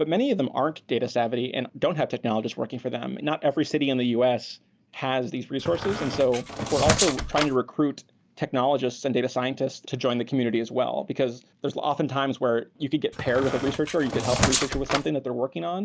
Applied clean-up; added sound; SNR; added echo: none; Squeak; 2 dB; none.